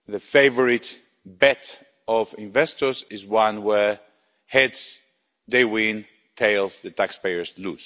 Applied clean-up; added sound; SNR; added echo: none; none; none; none.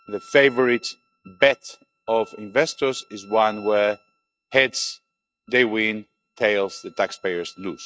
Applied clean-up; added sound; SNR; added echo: neural mask model RNNoise.